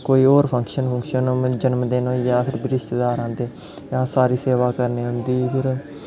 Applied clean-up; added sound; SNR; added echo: none; none; none; none.